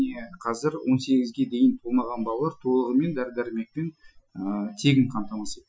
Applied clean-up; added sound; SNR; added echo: classical method Wiener filter.